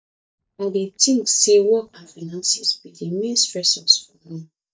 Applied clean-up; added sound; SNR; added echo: neural mask model DeepFilterNet 3.